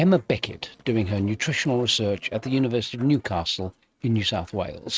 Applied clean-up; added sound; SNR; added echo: neural mask model RNNoise.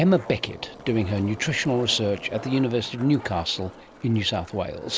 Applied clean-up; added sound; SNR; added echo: none; Skateboard; 17 dB; none.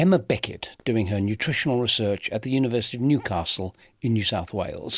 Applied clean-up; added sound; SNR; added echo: none; none; none; none.